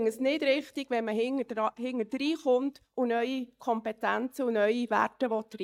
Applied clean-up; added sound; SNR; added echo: neural mask model DeepFilterNet 3.